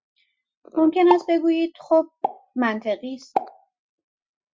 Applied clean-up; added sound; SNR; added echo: classical method Wiener filter.